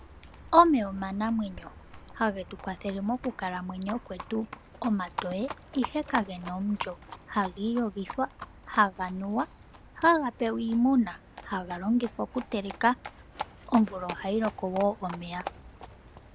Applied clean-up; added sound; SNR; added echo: none; Livestock, farm animals, working animals; 14 dB; none.